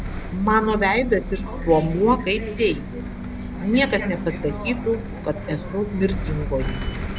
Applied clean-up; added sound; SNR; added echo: none; Bus; 6 dB; none.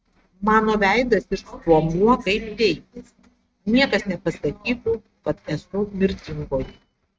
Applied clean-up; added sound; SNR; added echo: neural mask model RNNoise.